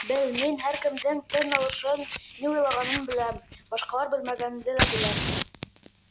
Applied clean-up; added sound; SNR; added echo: none; Fire; 0 dB; none.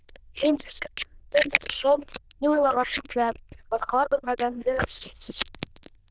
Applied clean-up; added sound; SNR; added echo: neural diffusion model UNIVERSE++.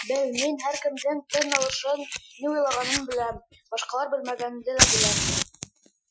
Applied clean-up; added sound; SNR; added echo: classical method Wiener filter.